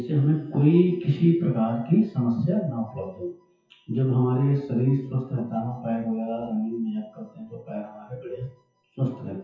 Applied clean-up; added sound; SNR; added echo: classical method WPE with log-MMSE.